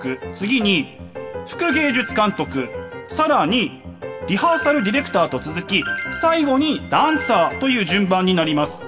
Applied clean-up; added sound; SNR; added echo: none; none; none; reverberation time 0.9 s.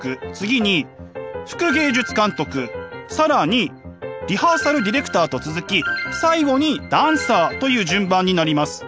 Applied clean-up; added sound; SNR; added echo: none; none; none; none.